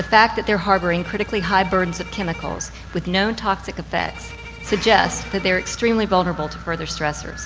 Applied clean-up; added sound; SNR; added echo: none; Bowed string instrument + Wind; 18 dB; none.